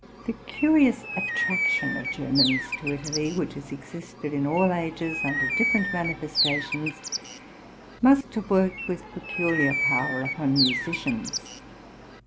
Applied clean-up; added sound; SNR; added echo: none; Bird; 3 dB; none.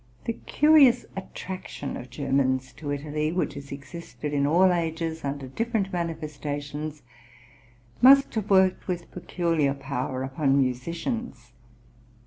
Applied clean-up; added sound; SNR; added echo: none; none; none; none.